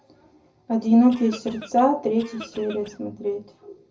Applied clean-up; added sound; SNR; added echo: none; Cough; 19 dB; reverberation time 0.4 s.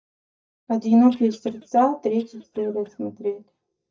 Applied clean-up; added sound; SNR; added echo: neural mask model DeepFilterNet 3.